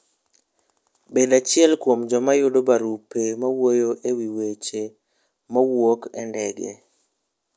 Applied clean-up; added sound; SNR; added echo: none; none; none; none.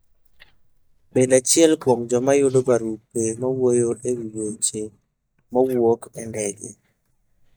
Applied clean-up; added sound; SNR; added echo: neural mask model DeepFilterNet 3.